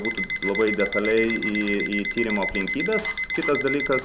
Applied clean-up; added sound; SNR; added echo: none; Alarm; 3 dB; none.